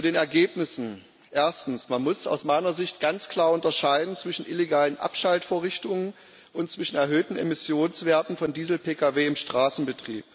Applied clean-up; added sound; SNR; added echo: none; none; none; none.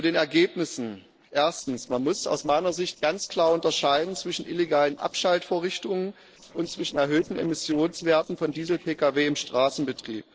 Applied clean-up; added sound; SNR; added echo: neural separator model SepFormer DNS4.